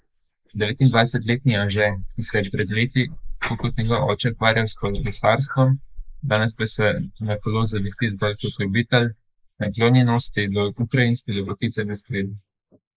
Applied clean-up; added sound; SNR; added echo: neural mask model Resemble Enhance denoiser.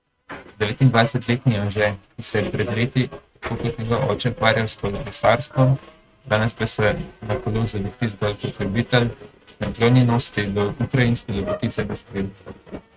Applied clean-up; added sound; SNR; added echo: neural mask model RNNoise.